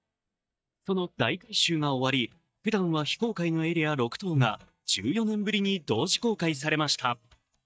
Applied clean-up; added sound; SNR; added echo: neural mask model DeepFilterNet 3.